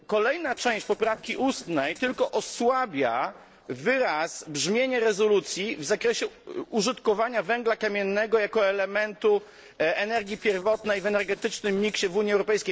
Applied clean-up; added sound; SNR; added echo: neural separator model SepFormer DNS4.